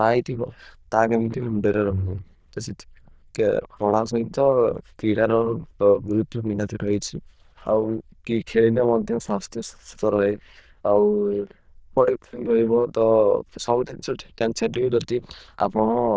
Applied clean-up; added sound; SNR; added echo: neural diffusion model UNIVERSE++.